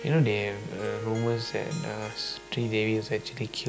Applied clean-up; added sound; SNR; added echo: none; Harp; 13 dB; none.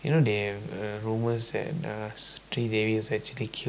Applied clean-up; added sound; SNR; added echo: none; none; none; none.